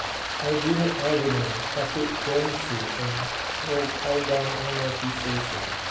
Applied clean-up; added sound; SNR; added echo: none; Stream; 2 dB; reverberation time 0.7 s.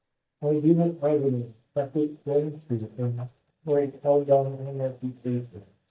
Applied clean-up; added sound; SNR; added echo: neural mask model DeepFilterNet 3.